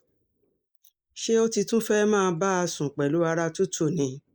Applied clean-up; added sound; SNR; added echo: neural mask model Resemble Enhance denoiser.